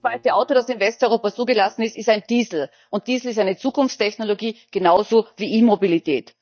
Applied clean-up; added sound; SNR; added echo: neural mask model DeepFilterNet 3.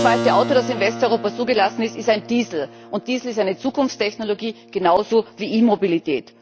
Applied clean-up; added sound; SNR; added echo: none; Keyboard (musical); 10 dB; none.